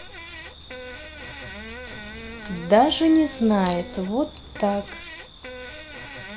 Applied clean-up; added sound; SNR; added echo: none; Fart + Crack; 14 dB; none.